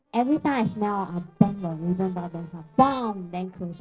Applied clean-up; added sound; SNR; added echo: neural separator model SepFormer DNS4.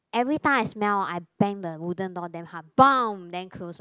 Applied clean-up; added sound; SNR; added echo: none; none; none; none.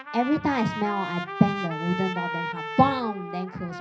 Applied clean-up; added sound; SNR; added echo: none; Trumpet; 8 dB; reverberation time 0.4 s.